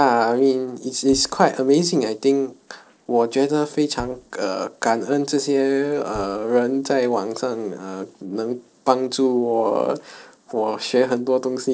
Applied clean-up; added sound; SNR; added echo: neural separator model SepFormer DNS4.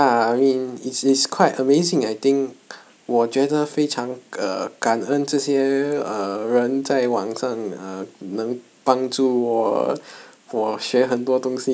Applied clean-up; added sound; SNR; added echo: none; none; none; none.